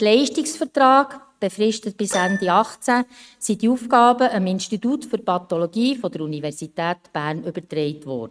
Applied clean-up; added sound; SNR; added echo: neural mask model RNNoise.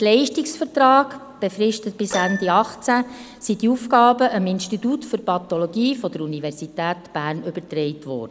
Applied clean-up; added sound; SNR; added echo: none; Keyboard (musical); 15 dB; none.